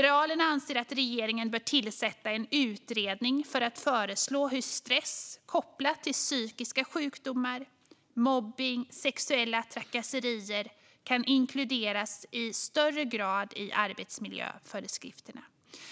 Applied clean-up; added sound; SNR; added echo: none; none; none; none.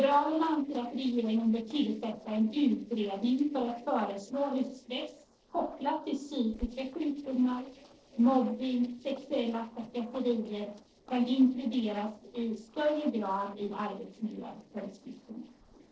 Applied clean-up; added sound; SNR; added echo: neural separator model SepFormer DNS4.